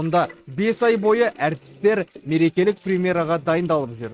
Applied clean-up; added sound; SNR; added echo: neural mask model RNNoise.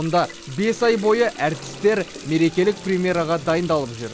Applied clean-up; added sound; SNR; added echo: none; Water tap, faucet; 18 dB; none.